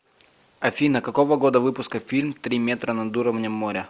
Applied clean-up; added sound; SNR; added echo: none; none; none; none.